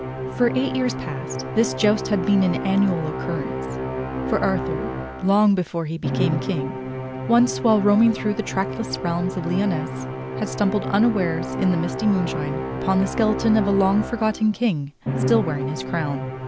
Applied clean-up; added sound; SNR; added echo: none; Musical instrument; 5 dB; none.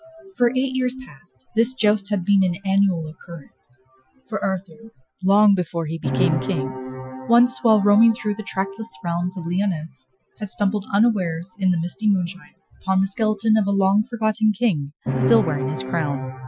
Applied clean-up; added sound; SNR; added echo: classical method Wiener filter.